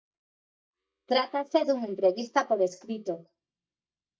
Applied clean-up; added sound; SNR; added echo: neural mask model DeepFilterNet 3.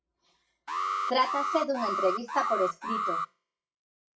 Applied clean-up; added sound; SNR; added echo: classical method WPE with log-MMSE.